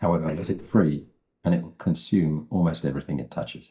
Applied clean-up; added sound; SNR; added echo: neural mask model DeepFilterNet 3.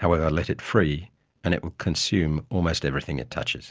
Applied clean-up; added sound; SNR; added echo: none; none; none; none.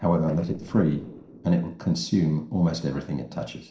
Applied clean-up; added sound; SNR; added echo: neural separator model SepFormer DNS4.